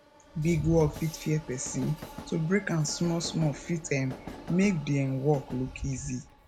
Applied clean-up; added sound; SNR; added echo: none; Train; 13 dB; none.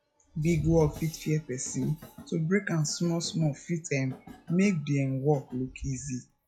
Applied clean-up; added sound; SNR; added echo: classical method log-MMSE.